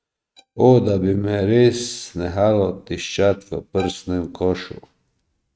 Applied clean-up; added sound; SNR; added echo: neural mask model RNNoise.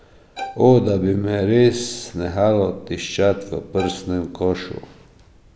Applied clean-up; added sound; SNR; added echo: none; Bowed string instrument; 13 dB; none.